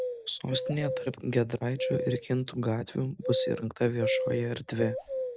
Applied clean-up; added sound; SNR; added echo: none; Bird vocalization, bird call, bird song; 4 dB; none.